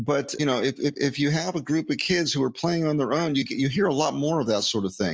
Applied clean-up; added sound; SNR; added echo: neural mask model DeepFilterNet 3.